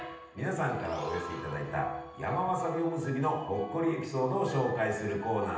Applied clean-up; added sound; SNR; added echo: none; none; none; reverberation time 0.9 s.